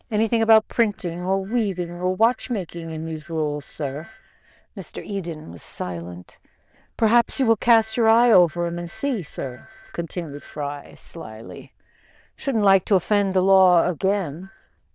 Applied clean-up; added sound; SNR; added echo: neural diffusion model UNIVERSE++.